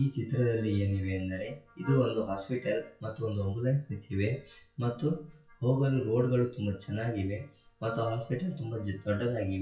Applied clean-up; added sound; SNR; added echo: classical method WPE with log-MMSE.